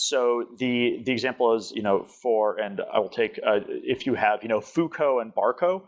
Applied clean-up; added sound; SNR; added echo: none; none; none; none.